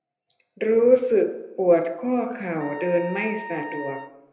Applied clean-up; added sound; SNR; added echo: none; Wind instrument, woodwind instrument; 14 dB; reverberation time 0.7 s.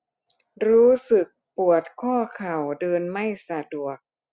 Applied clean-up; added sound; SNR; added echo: none; none; none; none.